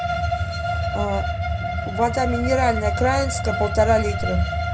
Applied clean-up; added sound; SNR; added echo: none; Bowed string instrument; 6 dB; reverberation time 0.4 s.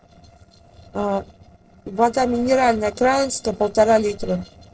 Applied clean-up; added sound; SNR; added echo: neural separator model SepFormer DNS4.